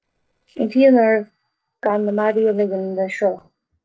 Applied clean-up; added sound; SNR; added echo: neural separator model SepFormer DNS4.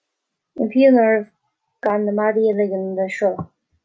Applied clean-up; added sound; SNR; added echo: none; none; none; none.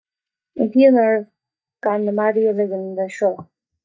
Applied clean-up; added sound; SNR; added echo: neural mask model DeepFilterNet 3.